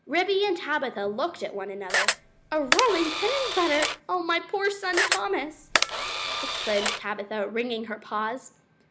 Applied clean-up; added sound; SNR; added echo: none; Camera; 0 dB; none.